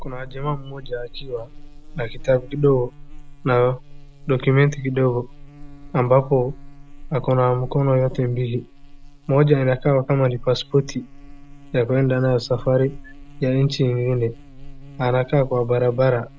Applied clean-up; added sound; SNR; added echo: none; Buzz; 15 dB; none.